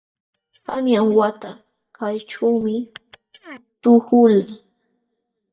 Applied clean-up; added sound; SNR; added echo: neural mask model DeepFilterNet 3.